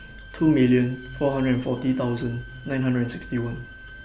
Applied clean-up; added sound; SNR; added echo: none; Bowed string instrument; 19 dB; none.